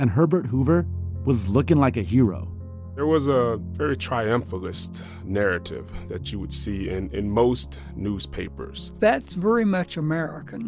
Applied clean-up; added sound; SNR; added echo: none; none; none; none.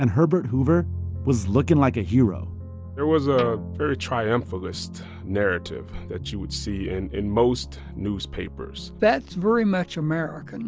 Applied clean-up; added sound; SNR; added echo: none; Guitar; 16 dB; none.